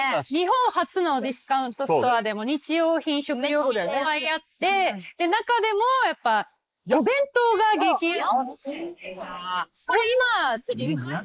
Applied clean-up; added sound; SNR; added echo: neural mask model Resemble Enhance denoiser.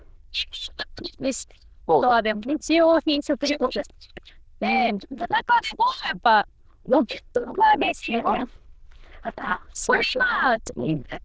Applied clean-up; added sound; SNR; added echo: neural diffusion model UNIVERSE++.